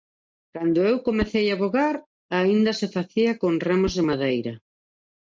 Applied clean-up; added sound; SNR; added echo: neural mask model DeepFilterNet 3.